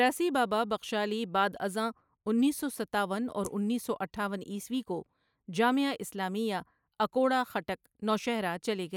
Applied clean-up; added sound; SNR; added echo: neural mask model Resemble Enhance denoiser.